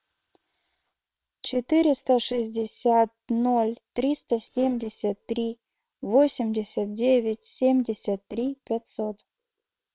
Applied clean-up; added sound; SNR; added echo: neural separator model SepFormer WHAM!.